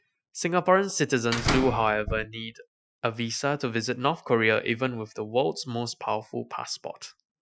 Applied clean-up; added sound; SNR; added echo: classical method Wiener filter.